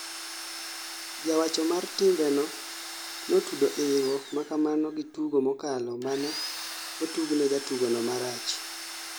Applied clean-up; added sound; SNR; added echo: none; Domestic sounds, home sounds; 10 dB; none.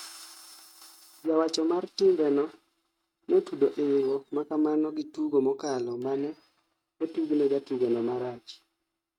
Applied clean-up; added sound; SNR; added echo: neural mask model RNNoise.